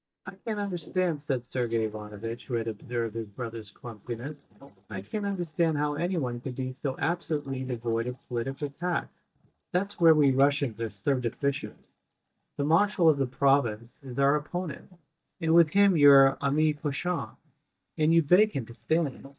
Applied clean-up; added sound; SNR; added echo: neural mask model DeepFilterNet 3.